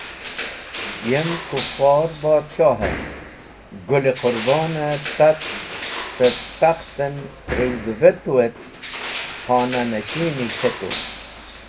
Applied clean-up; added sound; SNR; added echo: none; Crushing; 6 dB; reverberation time 0.2 s.